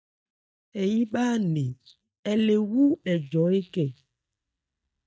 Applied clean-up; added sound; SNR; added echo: neural mask model DeepFilterNet 3.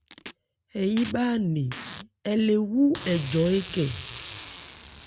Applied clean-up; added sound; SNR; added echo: none; Packing tape, duct tape; 11 dB; none.